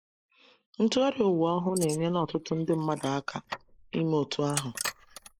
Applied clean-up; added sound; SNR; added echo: neural mask model Resemble Enhance denoiser.